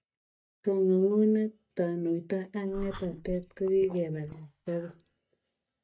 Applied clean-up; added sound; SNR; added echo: neural mask model DeepFilterNet 3.